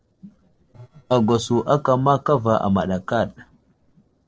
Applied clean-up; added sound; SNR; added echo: neural separator model SepFormer DNS4.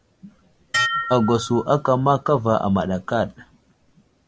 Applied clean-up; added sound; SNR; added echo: none; Dishes, pots, and pans; 7 dB; none.